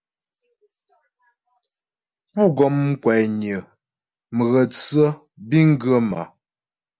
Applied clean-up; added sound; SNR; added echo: none; none; none; none.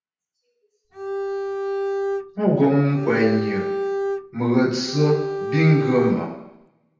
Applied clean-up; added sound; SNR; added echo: none; Bowed string instrument; 4 dB; reverberation time 0.9 s.